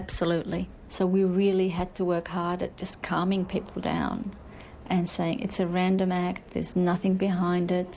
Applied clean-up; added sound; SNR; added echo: none; none; none; none.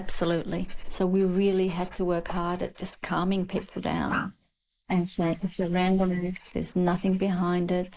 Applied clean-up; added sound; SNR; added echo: neural mask model Resemble Enhance denoiser.